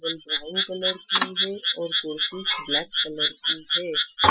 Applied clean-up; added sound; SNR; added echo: classical method Wiener filter.